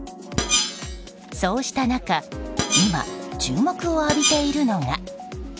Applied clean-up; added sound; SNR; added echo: none; Screech; 3 dB; none.